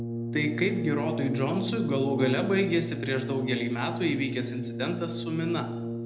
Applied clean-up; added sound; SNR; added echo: none; Brass instrument; 4 dB; reverberation time 0.8 s.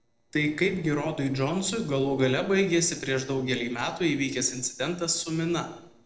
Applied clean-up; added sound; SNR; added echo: neural separator model SepFormer DNS4.